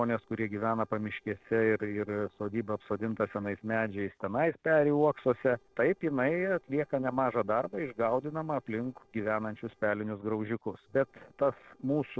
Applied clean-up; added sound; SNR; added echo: neural separator model SepFormer DNS4.